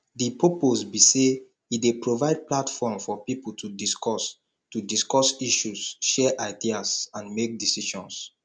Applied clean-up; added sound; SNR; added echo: none; none; none; none.